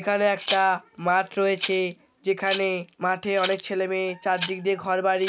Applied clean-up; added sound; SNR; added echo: none; Rattle (instrument); 13 dB; none.